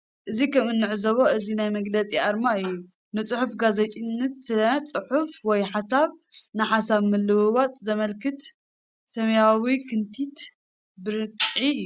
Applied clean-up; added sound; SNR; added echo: none; none; none; none.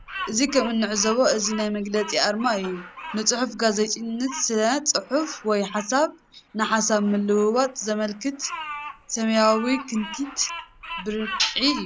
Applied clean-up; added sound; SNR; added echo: none; Bird vocalization, bird call, bird song; 14 dB; none.